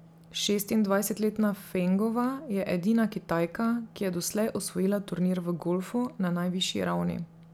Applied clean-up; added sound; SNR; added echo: none; none; none; none.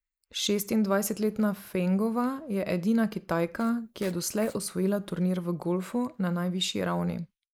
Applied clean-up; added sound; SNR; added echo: neural mask model Resemble Enhance denoiser.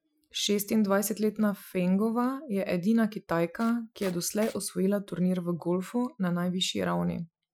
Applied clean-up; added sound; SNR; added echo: classical method Wiener filter.